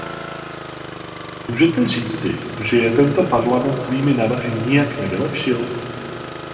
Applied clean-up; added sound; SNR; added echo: none; Engine starting; 11 dB; reverberation time 2.1 s.